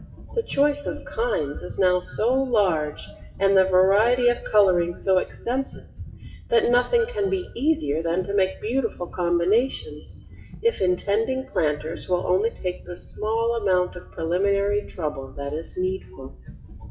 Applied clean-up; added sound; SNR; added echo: classical method WPE with log-MMSE.